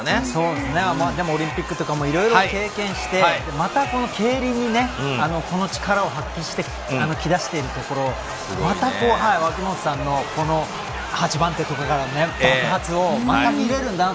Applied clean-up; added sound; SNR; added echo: none; none; none; none.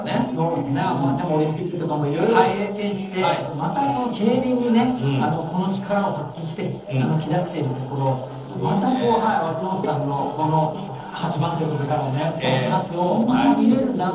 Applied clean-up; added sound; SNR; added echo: neural separator model SepFormer DNS4.